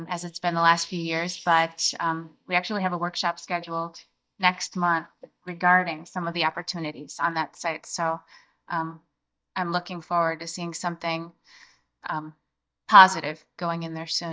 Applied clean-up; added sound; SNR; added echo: neural mask model DeepFilterNet 3.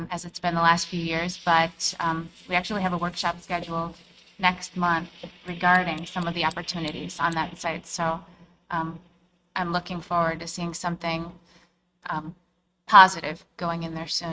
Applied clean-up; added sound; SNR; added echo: neural mask model RNNoise.